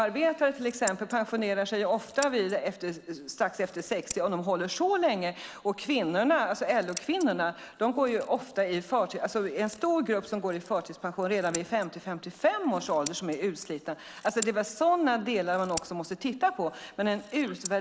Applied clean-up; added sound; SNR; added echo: neural mask model Resemble Enhance denoiser.